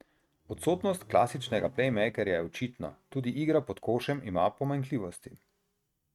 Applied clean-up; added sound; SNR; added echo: neural mask model RNNoise.